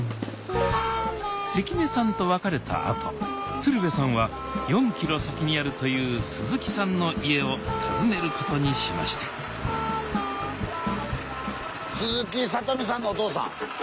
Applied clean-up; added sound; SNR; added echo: none; none; none; none.